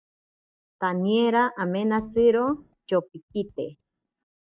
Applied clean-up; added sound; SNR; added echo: neural mask model DeepFilterNet 3.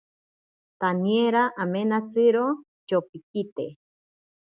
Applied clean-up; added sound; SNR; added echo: none; none; none; none.